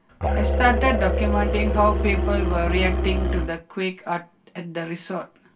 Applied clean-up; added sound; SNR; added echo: none; Musical instrument; -3 dB; reverberation time 0.2 s.